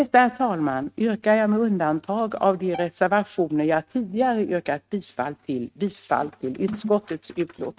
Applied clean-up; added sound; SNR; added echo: neural mask model RNNoise.